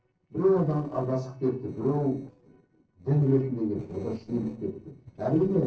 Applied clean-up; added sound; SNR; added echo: neural separator model SepFormer DNS4.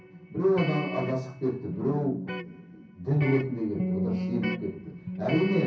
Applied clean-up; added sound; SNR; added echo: none; Electric guitar; 6 dB; reverberation time 0.6 s.